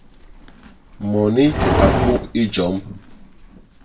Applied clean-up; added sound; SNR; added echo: none; Livestock, farm animals, working animals; 2 dB; reverberation time 0.2 s.